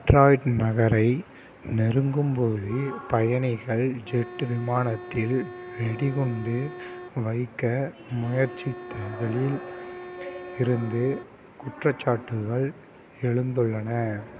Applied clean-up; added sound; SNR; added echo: none; Organ; 13 dB; none.